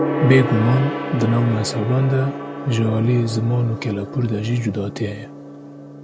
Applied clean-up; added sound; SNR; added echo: none; Gong; 7 dB; none.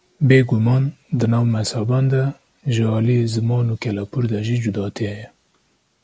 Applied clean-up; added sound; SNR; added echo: none; none; none; none.